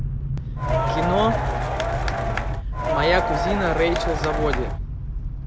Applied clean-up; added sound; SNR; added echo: none; Crowd; 1 dB; none.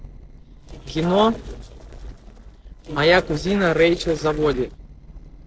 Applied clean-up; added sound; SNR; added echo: neural separator model SepFormer DNS4.